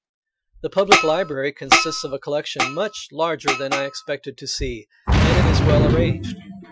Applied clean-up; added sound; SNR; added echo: classical method Wiener filter.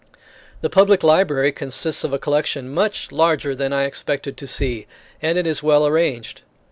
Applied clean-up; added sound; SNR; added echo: none; none; none; none.